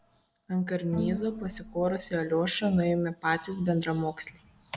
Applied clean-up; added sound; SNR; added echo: none; Bowed string instrument; 11 dB; none.